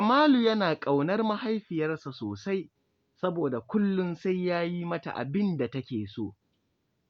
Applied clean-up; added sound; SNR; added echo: none; none; none; none.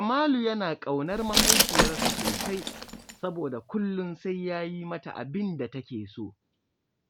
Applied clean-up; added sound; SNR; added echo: none; Glass; -4 dB; none.